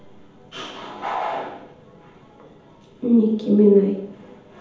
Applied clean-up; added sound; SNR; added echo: none; none; none; reverberation time 0.8 s.